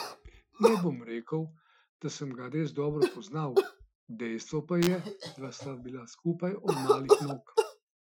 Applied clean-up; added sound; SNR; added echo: classical method Wiener filter.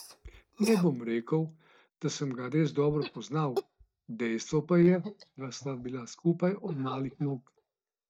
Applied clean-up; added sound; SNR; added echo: neural mask model DeepFilterNet 3.